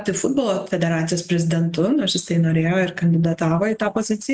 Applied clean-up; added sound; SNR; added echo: none; none; none; none.